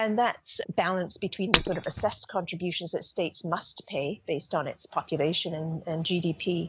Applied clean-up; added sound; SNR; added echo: none; Shatter; 2 dB; none.